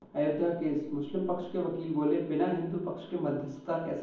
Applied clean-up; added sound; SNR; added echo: none; none; none; reverberation time 1.2 s.